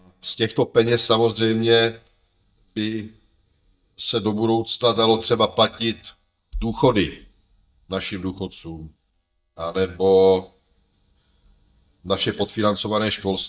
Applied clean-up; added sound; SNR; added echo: neural mask model DeepFilterNet 3.